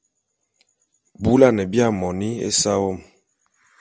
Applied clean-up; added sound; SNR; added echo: none; none; none; none.